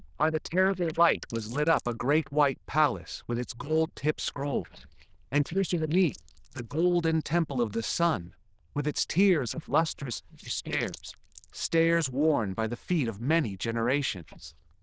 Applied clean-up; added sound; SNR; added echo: neural diffusion model UNIVERSE++.